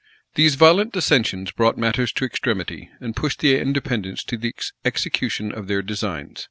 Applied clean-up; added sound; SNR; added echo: none; none; none; none.